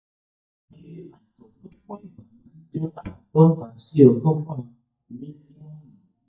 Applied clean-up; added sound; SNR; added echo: neural mask model DeepFilterNet 3.